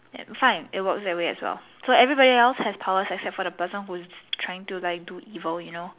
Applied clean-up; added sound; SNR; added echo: none; none; none; none.